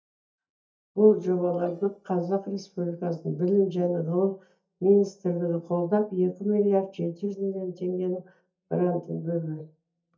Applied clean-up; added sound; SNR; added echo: neural mask model DeepFilterNet 3.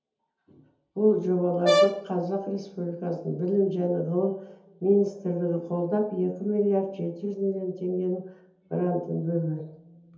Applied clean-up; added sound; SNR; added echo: none; Brass instrument; -1 dB; reverberation time 1.2 s.